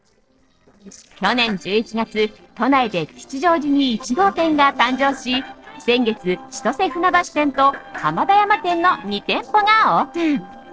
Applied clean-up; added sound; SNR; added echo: neural separator model SepFormer DNS4.